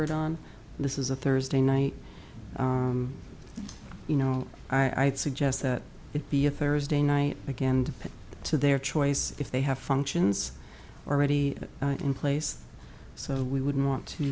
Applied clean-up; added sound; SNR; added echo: none; none; none; none.